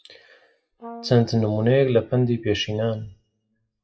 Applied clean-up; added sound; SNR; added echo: classical method WPE with log-MMSE.